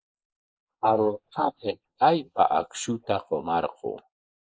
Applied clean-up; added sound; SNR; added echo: neural mask model Resemble Enhance denoiser.